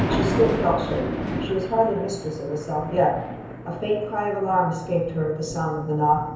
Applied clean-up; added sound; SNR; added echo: none; Thunder; 6 dB; reverberation time 0.9 s.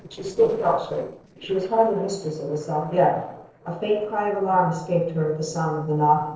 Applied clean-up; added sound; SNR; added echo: neural separator model SepFormer DNS4.